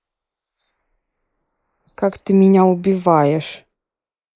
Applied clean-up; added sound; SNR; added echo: neural mask model Resemble Enhance denoiser.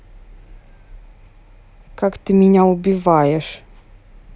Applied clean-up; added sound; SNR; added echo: none; none; none; none.